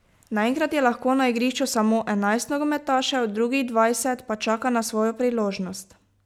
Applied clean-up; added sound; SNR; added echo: none; none; none; none.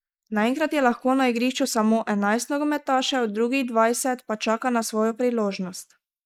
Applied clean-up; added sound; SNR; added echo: neural mask model Resemble Enhance denoiser.